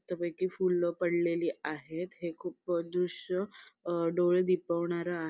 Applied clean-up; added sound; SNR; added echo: none; none; none; none.